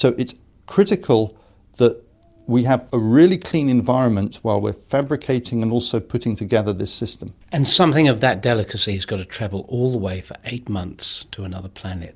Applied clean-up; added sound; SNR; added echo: none; none; none; none.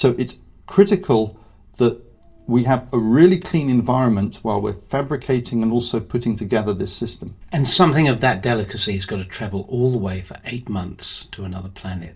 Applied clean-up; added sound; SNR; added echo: none; none; none; reverberation time 0.2 s.